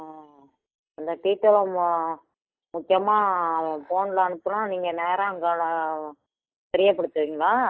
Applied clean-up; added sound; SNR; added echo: neural mask model DeepFilterNet 3.